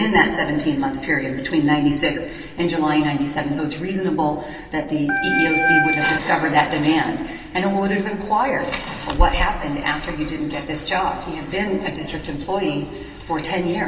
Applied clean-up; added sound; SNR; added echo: none; Organ; -2 dB; reverberation time 2.6 s.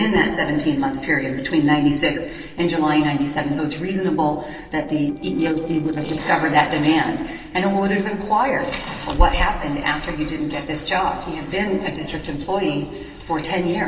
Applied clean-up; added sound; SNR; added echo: neural separator model SepFormer DNS4.